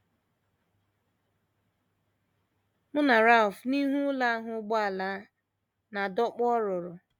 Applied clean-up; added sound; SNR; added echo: none; none; none; none.